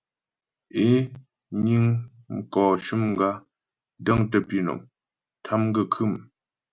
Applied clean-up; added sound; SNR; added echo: none; none; none; none.